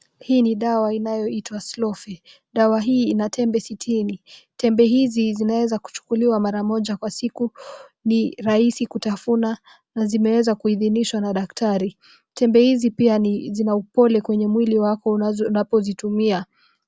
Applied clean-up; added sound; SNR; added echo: none; none; none; none.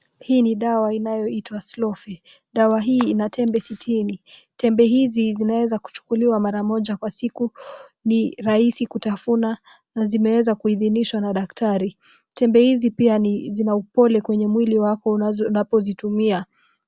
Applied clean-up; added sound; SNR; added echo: none; Camera; 20 dB; none.